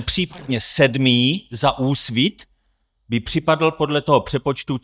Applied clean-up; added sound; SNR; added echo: neural mask model DeepFilterNet 3.